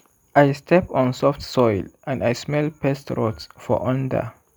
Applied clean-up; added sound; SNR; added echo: none; none; none; none.